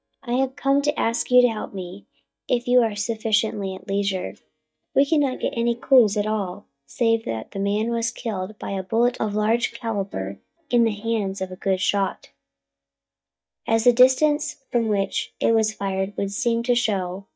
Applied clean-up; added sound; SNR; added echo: neural mask model DeepFilterNet 3.